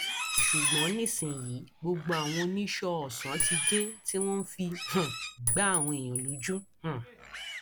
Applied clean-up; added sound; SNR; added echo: none; Chink, clink + Livestock, farm animals, working animals; 0 dB; none.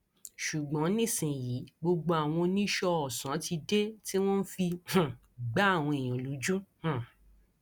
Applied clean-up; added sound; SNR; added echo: none; none; none; none.